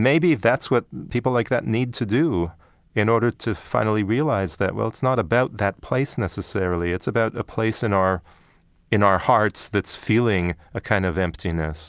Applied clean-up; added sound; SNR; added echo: none; none; none; none.